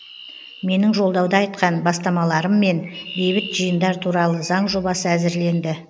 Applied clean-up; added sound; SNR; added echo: none; Chirp, tweet; 19 dB; none.